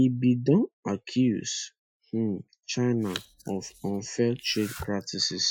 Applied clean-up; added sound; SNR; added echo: classical method Wiener filter.